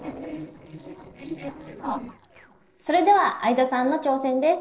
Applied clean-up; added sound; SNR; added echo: neural separator model SepFormer DNS4.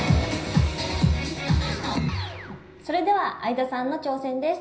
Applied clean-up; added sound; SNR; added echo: none; Gong; 16 dB; reverberation time 0.5 s.